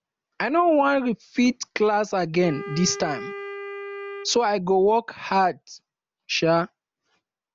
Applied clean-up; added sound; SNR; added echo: none; Wind instrument, woodwind instrument; 13 dB; none.